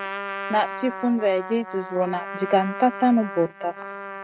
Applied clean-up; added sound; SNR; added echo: neural mask model RNNoise.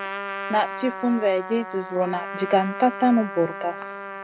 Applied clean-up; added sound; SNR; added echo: none; Trumpet; 9 dB; none.